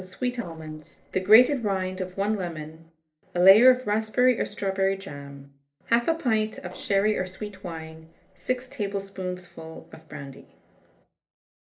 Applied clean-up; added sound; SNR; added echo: neural separator model SepFormer DNS4.